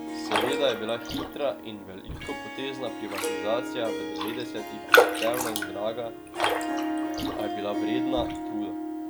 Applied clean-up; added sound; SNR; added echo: none; Raindrop + Harp; -5 dB; none.